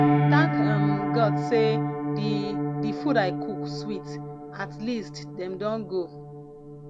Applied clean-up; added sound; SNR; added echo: none; Piano; -3 dB; none.